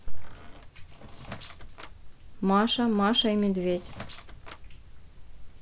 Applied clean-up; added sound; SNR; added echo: none; Squeak; 18 dB; none.